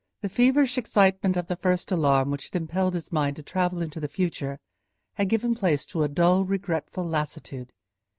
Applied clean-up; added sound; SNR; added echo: none; none; none; none.